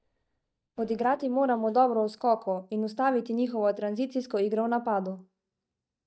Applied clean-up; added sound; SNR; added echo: neural mask model DeepFilterNet 3.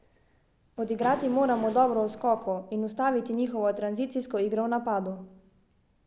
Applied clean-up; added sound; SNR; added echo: none; Engine / Mechanisms; 15 dB; none.